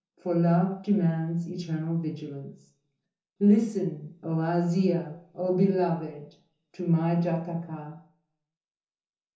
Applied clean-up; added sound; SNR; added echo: none; none; none; reverberation time 0.6 s.